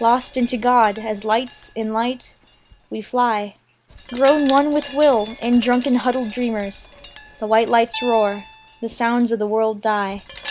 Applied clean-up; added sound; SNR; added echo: none; Wind chime + Guitar; 19 dB; none.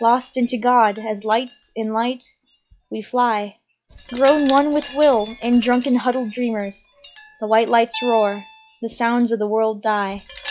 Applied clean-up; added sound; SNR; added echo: classical method log-MMSE.